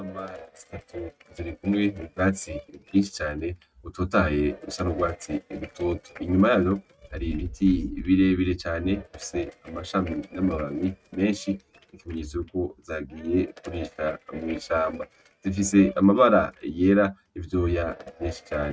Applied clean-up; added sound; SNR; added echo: neural mask model RNNoise.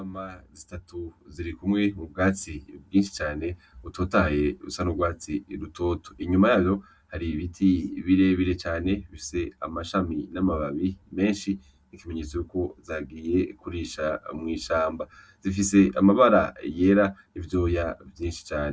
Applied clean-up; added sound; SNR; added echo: none; none; none; none.